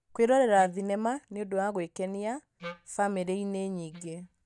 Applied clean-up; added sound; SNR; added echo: neural mask model DeepFilterNet 3.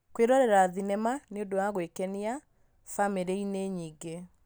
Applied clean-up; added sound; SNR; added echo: none; none; none; none.